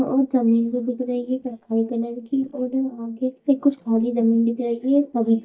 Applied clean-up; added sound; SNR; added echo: neural mask model DeepFilterNet 3.